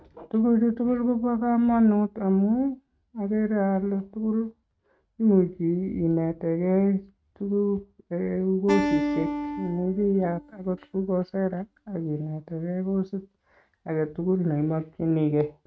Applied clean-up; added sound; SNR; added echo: neural mask model RNNoise.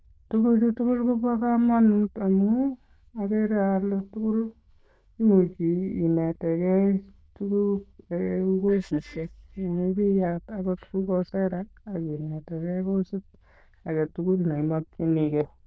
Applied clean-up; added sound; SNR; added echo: neural diffusion model UNIVERSE++.